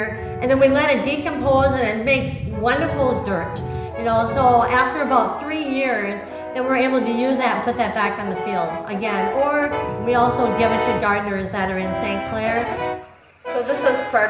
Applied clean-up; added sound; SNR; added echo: none; Brass instrument; 8 dB; reverberation time 0.9 s.